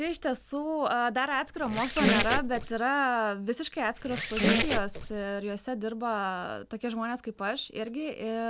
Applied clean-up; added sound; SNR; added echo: none; Squeak; -1 dB; none.